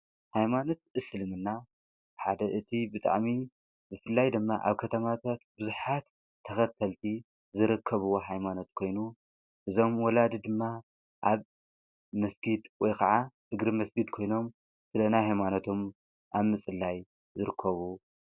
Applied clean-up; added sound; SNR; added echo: none; none; none; none.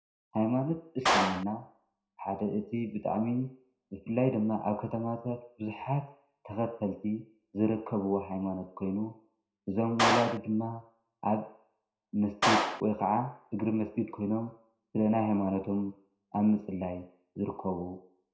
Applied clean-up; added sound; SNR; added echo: none; Clapping; 1 dB; reverberation time 0.5 s.